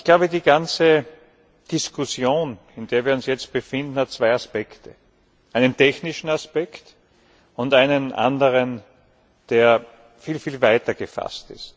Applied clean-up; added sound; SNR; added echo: none; none; none; none.